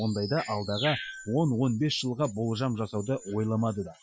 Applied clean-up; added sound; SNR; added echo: classical method Wiener filter.